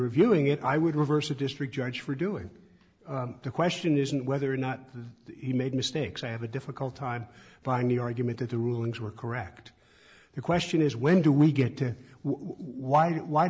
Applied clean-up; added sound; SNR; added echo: none; none; none; none.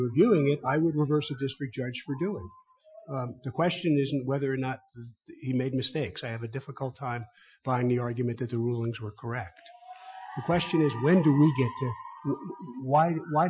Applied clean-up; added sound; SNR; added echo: classical method Wiener filter.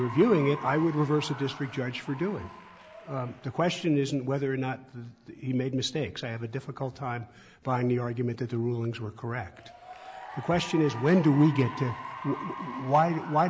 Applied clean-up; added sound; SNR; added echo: none; Applause / Cheering; 15 dB; none.